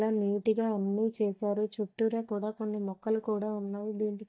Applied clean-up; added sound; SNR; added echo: neural mask model DeepFilterNet 3.